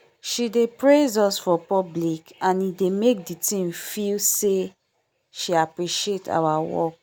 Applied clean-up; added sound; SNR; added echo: none; none; none; none.